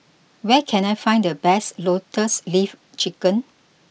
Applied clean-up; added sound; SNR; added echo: none; none; none; none.